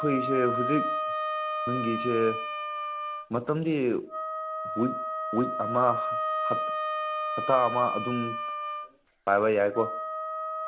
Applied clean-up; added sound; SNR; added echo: none; Wind instrument, woodwind instrument; 2 dB; none.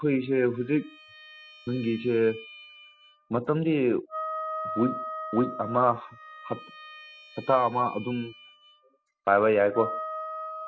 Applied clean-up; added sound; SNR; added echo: classical method spectral subtraction.